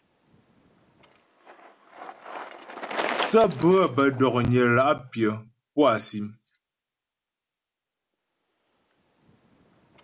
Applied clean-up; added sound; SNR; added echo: none; Bicycle; 13 dB; none.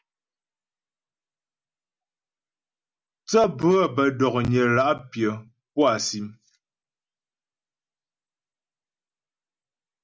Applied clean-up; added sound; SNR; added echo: none; none; none; none.